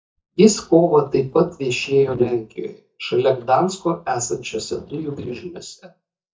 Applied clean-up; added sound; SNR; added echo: neural mask model DeepFilterNet 3.